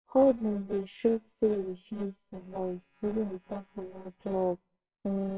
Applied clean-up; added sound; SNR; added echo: neural separator model SepFormer WHAMR!.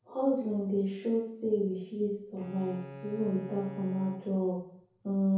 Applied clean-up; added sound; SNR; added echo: none; Bowed string instrument; 15 dB; reverberation time 0.6 s.